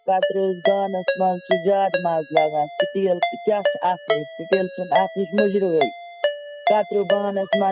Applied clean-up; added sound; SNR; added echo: classical method spectral subtraction.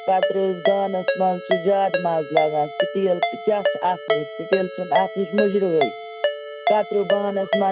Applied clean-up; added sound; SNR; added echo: none; Ringtone; 3 dB; none.